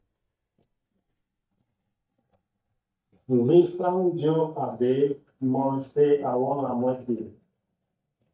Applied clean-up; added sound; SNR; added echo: neural mask model DeepFilterNet 3.